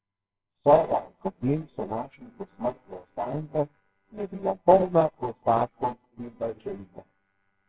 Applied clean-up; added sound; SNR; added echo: neural separator model SepFormer WHAMR!.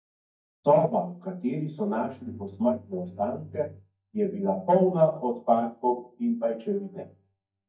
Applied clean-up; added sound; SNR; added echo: neural mask model DeepFilterNet 3.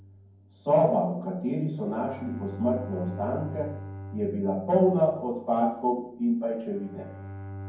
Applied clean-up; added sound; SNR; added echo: none; Bowed string instrument; 14 dB; reverberation time 0.9 s.